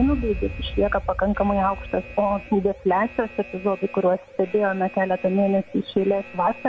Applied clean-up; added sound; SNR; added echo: none; Alarm; 13 dB; none.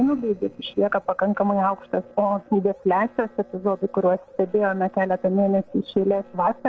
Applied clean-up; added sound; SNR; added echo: neural separator model SepFormer DNS4.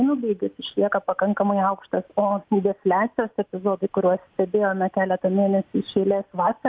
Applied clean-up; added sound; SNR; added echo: none; none; none; none.